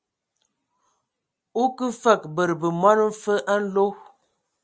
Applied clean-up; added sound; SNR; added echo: none; none; none; none.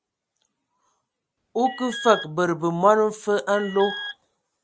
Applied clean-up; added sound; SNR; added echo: none; Alarm; 12 dB; none.